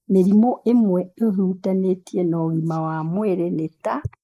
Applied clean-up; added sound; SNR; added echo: neural mask model Resemble Enhance denoiser.